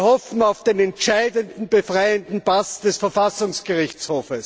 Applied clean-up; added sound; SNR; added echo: none; none; none; none.